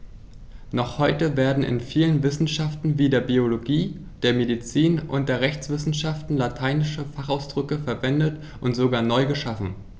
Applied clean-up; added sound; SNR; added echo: none; none; none; none.